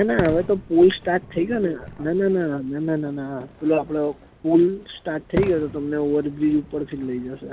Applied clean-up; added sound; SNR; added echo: none; Fireworks; 14 dB; none.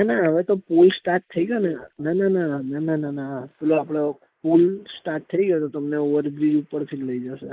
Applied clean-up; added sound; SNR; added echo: neural mask model Resemble Enhance denoiser.